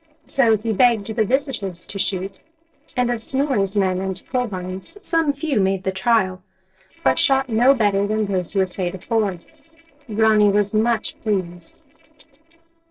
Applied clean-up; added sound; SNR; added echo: neural separator model SepFormer DNS4.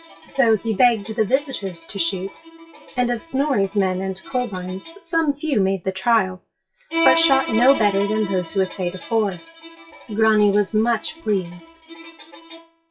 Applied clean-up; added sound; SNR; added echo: classical method WPE with log-MMSE.